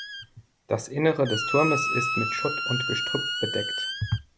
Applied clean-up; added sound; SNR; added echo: none; Squeak; 2 dB; none.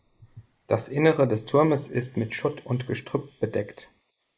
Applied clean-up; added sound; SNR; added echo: neural mask model Resemble Enhance denoiser.